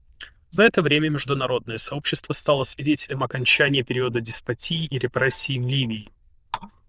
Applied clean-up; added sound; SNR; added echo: neural diffusion model UNIVERSE++.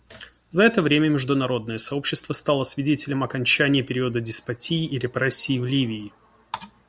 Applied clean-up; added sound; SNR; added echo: none; none; none; none.